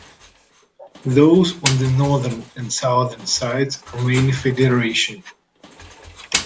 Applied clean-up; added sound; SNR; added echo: none; Engine; 13 dB; none.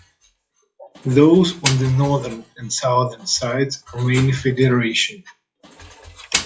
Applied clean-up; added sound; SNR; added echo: classical method log-MMSE.